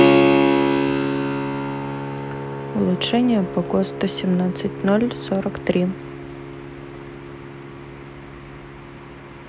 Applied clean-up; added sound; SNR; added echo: none; Keyboard (musical); -2 dB; none.